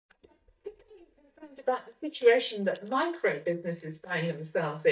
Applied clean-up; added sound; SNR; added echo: neural mask model DeepFilterNet 3.